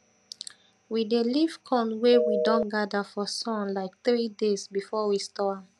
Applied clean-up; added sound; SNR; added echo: none; Telephone; 1 dB; none.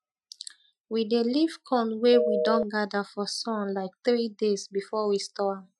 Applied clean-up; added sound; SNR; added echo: classical method Wiener filter.